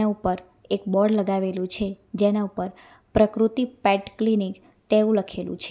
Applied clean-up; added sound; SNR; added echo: none; none; none; none.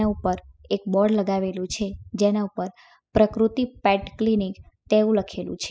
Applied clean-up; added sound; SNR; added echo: classical method spectral subtraction.